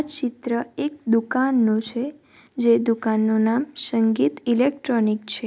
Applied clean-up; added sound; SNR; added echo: none; none; none; none.